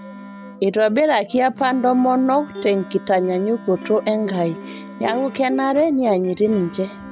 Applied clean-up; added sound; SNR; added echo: none; Wind instrument, woodwind instrument + Plucked string instrument; 15 dB; none.